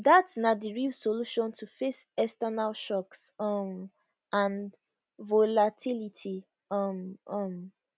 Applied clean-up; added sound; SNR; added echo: none; none; none; none.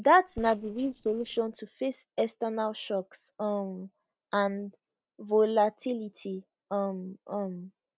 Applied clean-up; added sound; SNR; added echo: neural separator model SepFormer DNS4.